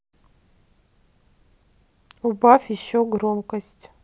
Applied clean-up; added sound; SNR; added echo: none; none; none; none.